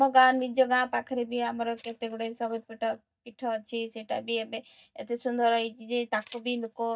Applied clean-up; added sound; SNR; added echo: neural mask model DeepFilterNet 3.